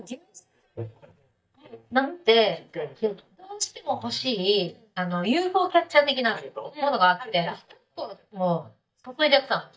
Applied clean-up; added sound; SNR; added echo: neural mask model DeepFilterNet 3.